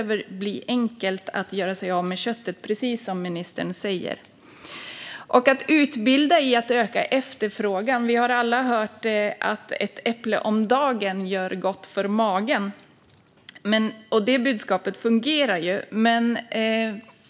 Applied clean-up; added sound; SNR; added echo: none; none; none; none.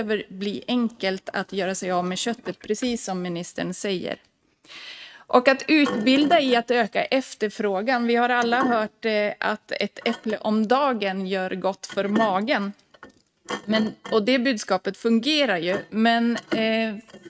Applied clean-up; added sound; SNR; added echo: neural mask model RNNoise.